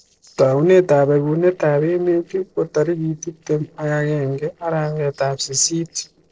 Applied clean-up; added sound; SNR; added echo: neural separator model SepFormer DNS4.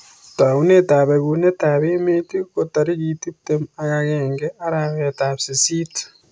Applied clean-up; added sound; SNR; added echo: none; none; none; none.